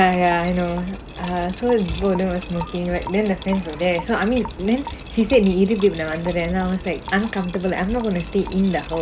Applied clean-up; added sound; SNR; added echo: none; Liquid + Raindrop / Drip; 17 dB; none.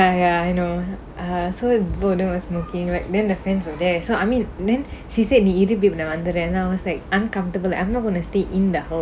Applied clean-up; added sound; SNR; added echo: none; none; none; none.